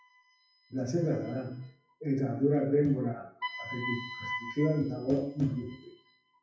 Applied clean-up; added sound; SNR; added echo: classical method WPE with log-MMSE.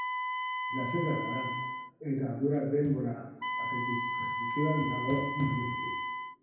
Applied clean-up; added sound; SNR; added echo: none; Wind instrument, woodwind instrument; 2 dB; reverberation time 0.9 s.